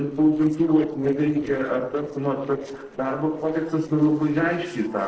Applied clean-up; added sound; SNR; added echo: neural separator model SepFormer DNS4.